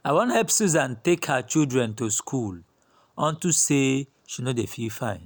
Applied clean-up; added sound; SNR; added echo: none; none; none; none.